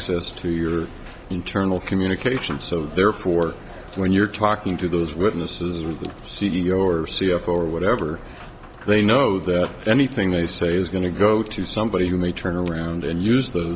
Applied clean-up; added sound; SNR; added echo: none; Sink (filling or washing) / Water tap, faucet / Water; 20 dB; none.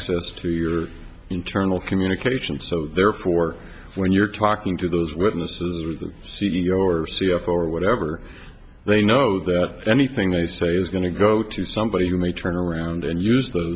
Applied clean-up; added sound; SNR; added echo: none; none; none; none.